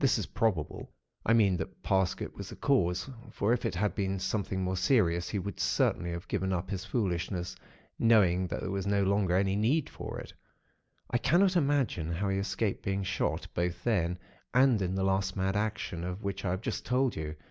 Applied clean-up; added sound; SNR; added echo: none; none; none; none.